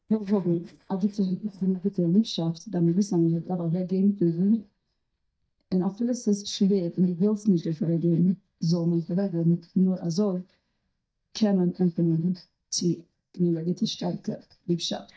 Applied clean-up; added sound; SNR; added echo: neural mask model DeepFilterNet 3.